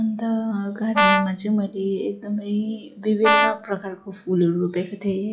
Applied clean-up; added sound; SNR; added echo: classical method log-MMSE.